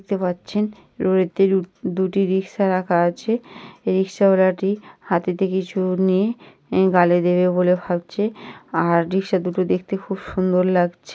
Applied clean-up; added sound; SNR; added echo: none; none; none; none.